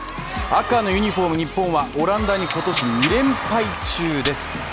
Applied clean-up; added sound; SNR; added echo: none; Tearing; 9 dB; none.